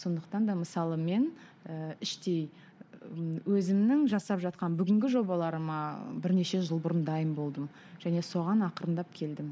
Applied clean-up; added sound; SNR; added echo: neural mask model Resemble Enhance denoiser.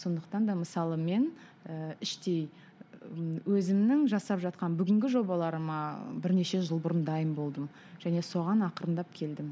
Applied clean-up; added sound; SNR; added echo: none; none; none; none.